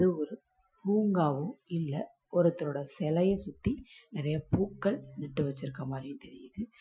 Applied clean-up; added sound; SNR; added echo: classical method Wiener filter.